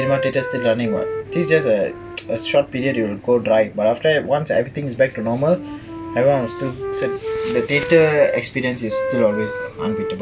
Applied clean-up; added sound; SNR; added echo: none; Wind instrument, woodwind instrument; 8 dB; none.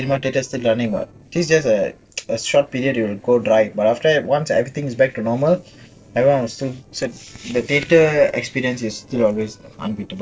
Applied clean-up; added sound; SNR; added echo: neural separator model SepFormer DNS4.